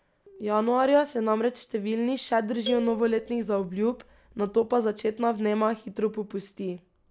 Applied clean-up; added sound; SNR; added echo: none; Marimba, xylophone; 14 dB; none.